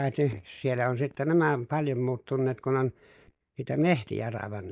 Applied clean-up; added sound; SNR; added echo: neural mask model DeepFilterNet 3.